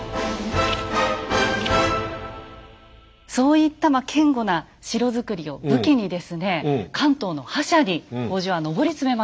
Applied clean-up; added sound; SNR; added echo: none; none; none; none.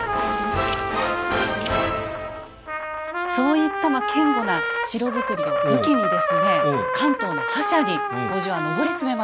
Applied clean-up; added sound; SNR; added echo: none; Trumpet; 0 dB; none.